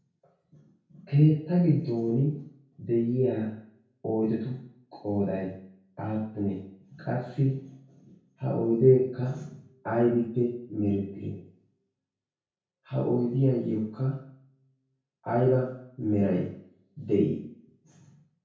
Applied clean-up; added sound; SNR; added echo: none; none; none; reverberation time 0.6 s.